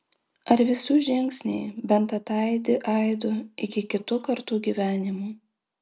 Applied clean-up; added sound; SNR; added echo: none; none; none; none.